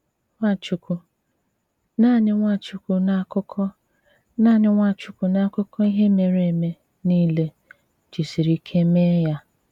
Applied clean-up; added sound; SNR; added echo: none; none; none; none.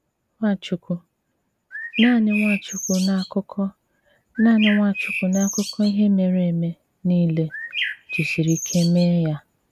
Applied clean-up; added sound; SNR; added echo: none; Bird; 8 dB; none.